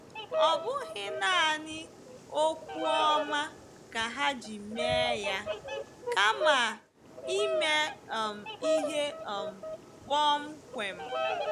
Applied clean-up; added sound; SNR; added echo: none; Bird vocalization, bird call, bird song; 3 dB; none.